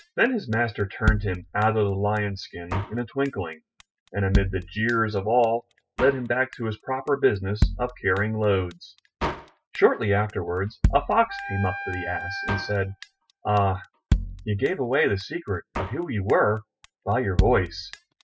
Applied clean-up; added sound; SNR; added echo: classical method spectral subtraction.